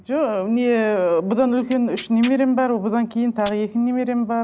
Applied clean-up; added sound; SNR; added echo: none; Tearing; 19 dB; none.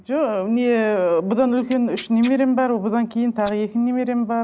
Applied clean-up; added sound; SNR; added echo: neural mask model Resemble Enhance denoiser.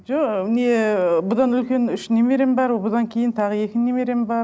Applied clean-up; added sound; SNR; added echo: none; none; none; none.